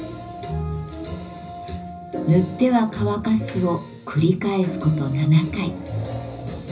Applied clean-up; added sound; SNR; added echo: none; none; none; reverberation time 0.4 s.